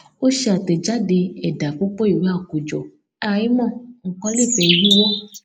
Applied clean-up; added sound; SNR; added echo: neural mask model Resemble Enhance denoiser.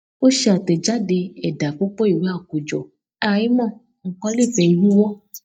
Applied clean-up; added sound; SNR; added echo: neural mask model DeepFilterNet 3.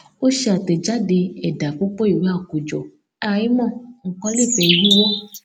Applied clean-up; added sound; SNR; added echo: none; Bird; -1 dB; none.